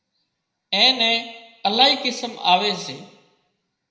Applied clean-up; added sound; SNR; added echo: none; none; none; reverberation time 0.8 s.